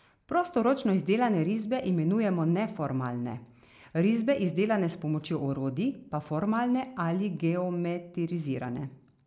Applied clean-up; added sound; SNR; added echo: none; none; none; none.